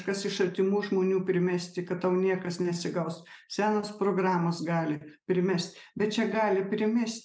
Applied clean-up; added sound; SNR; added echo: none; none; none; none.